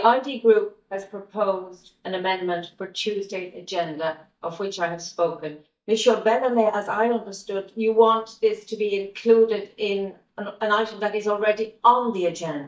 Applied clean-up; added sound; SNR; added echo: neural mask model DeepFilterNet 3.